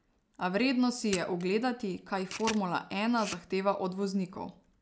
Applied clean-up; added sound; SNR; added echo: none; Camera; 13 dB; none.